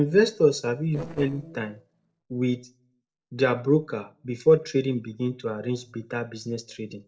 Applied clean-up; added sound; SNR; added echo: neural separator model SepFormer DNS4.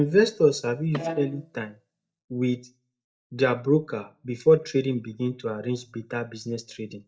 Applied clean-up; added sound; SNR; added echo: neural mask model DeepFilterNet 3.